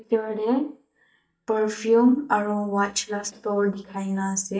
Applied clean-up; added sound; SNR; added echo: neural mask model DeepFilterNet 3.